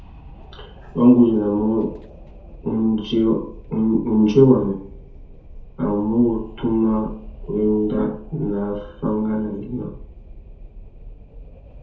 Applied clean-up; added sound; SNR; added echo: none; Wind; 17 dB; reverberation time 0.5 s.